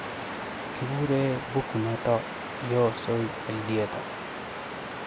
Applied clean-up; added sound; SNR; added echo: none; Waves, surf; 6 dB; none.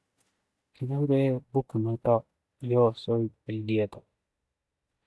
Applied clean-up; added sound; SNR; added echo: neural mask model DeepFilterNet 3.